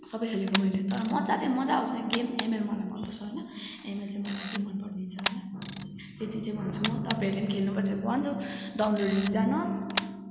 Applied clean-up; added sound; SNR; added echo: none; Camera; 11 dB; none.